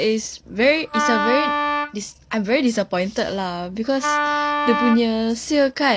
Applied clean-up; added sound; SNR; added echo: none; Wind instrument, woodwind instrument; 1 dB; none.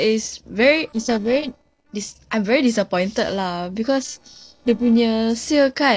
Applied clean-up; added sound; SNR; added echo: neural separator model SepFormer DNS4.